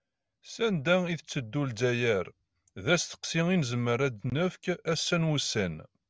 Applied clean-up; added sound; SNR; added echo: none; none; none; none.